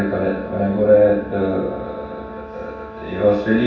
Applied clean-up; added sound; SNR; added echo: none; Brass instrument; 16 dB; reverberation time 0.7 s.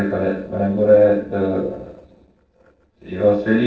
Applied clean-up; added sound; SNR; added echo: neural separator model SepFormer DNS4.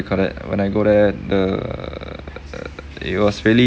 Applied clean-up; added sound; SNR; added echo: none; none; none; none.